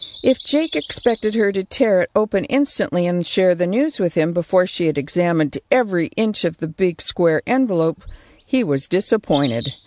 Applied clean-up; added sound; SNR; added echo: none; Bird vocalization, bird call, bird song; 12 dB; none.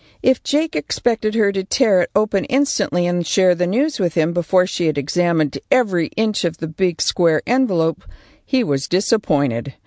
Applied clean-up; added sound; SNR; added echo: none; none; none; none.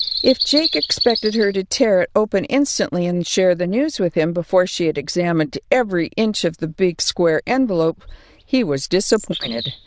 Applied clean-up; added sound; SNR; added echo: neural diffusion model UNIVERSE++.